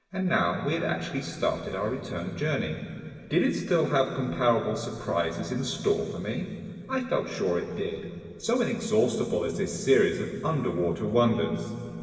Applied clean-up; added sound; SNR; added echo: none; none; none; reverberation time 2.6 s.